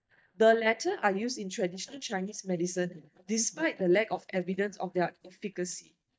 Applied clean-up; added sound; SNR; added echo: neural mask model DeepFilterNet 3.